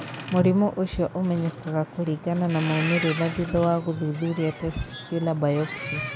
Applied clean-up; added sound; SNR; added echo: none; Boat, Water vehicle; 10 dB; none.